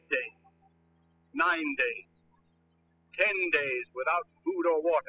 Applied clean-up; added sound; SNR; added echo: classical method spectral subtraction.